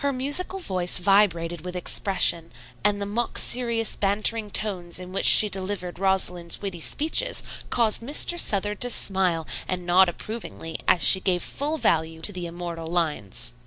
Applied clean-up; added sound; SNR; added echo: none; none; none; none.